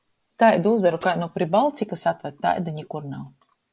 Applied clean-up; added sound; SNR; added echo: none; none; none; none.